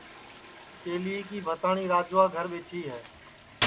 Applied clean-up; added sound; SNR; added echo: none; Toilet flush; 8 dB; none.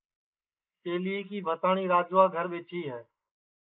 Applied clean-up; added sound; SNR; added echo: neural mask model Resemble Enhance denoiser.